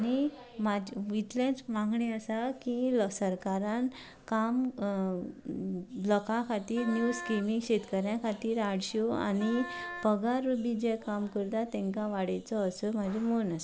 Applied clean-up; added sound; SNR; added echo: none; Wind instrument, woodwind instrument; 12 dB; none.